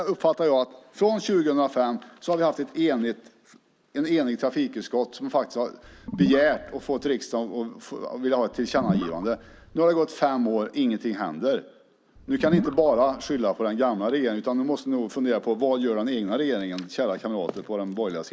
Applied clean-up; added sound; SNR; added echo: none; Gurgling / Liquid; 6 dB; none.